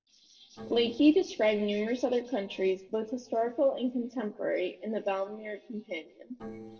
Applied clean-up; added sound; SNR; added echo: neural separator model SepFormer DNS4.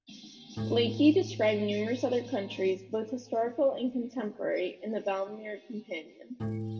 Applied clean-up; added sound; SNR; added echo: none; Piano; 12 dB; reverberation time 0.6 s.